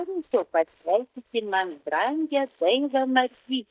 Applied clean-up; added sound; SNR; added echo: neural mask model DeepFilterNet 3.